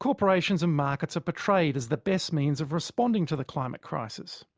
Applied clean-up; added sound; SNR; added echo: none; none; none; none.